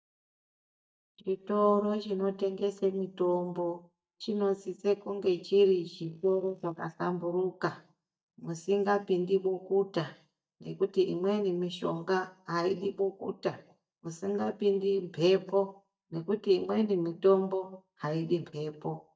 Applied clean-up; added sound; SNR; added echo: neural mask model DeepFilterNet 3.